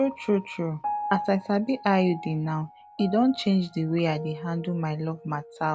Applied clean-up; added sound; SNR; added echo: none; Piano; 12 dB; none.